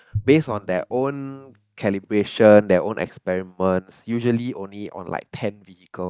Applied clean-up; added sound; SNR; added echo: neural mask model DeepFilterNet 3.